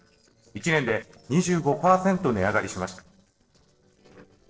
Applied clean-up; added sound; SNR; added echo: neural separator model SepFormer DNS4.